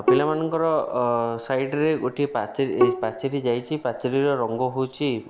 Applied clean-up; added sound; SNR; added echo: none; Bowed string instrument; 6 dB; none.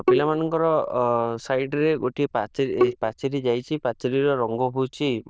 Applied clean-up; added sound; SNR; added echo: neural diffusion model UNIVERSE++.